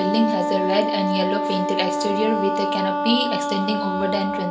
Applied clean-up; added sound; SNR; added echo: none; Wind instrument, woodwind instrument; 0 dB; reverberation time 0.7 s.